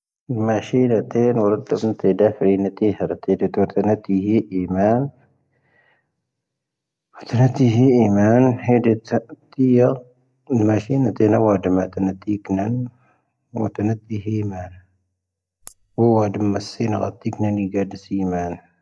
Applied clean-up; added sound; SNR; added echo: neural mask model DeepFilterNet 3.